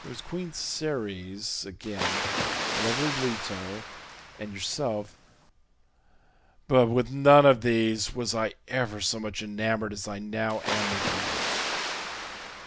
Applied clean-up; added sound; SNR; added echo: none; Water; 7 dB; none.